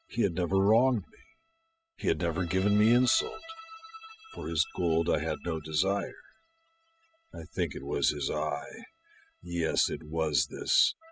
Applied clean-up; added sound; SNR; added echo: classical method spectral subtraction.